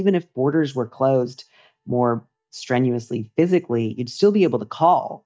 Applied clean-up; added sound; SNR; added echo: neural mask model DeepFilterNet 3.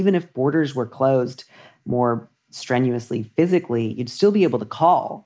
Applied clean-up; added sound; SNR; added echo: neural mask model Resemble Enhance denoiser.